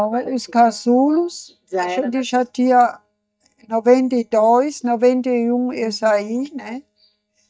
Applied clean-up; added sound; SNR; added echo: neural mask model DeepFilterNet 3.